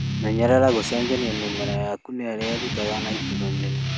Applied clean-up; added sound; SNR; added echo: none; Guitar; 2 dB; none.